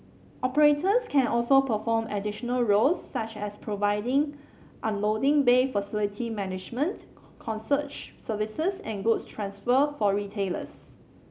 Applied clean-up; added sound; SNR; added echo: none; none; none; none.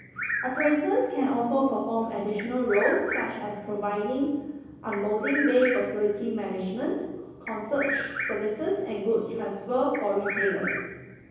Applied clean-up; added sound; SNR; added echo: none; Bird vocalization, bird call, bird song; 8 dB; reverberation time 1.1 s.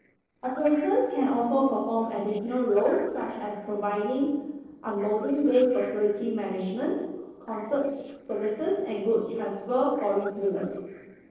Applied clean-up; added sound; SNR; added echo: neural separator model SepFormer DNS4.